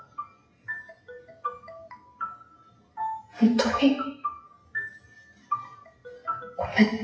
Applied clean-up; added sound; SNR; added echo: classical method WPE with log-MMSE.